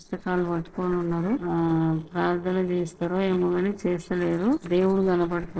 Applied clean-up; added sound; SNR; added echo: neural separator model SepFormer DNS4.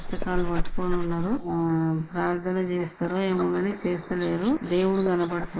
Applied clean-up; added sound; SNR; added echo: neural mask model Resemble Enhance denoiser.